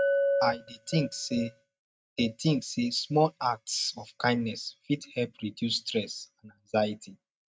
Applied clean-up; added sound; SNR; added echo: neural mask model RNNoise.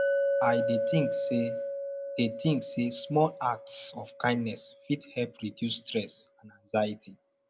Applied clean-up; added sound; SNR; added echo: none; Chink, clink; 3 dB; none.